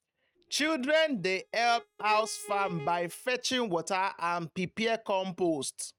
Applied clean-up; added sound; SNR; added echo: neural mask model RNNoise.